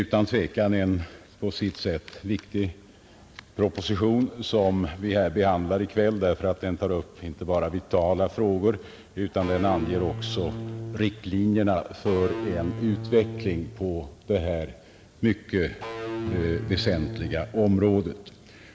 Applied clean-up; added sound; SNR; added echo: none; Electric guitar / Bass guitar; 8 dB; none.